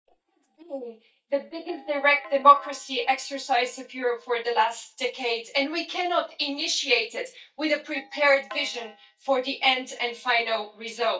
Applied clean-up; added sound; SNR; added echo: neural mask model DeepFilterNet 3.